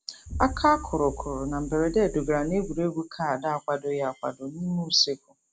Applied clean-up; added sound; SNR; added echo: none; Explosion; 12 dB; none.